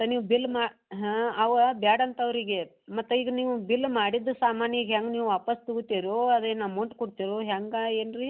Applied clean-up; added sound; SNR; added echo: none; none; none; none.